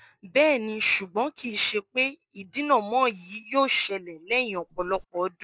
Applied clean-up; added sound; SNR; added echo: neural mask model Resemble Enhance denoiser.